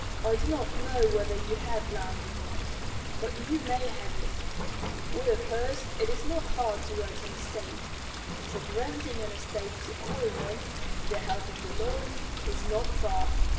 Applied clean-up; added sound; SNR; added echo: none; Water; -3 dB; reverberation time 0.9 s.